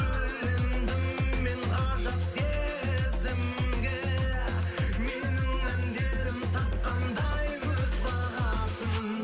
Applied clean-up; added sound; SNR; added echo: none; none; none; none.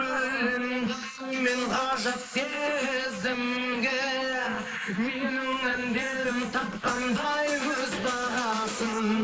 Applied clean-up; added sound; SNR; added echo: neural mask model Resemble Enhance denoiser.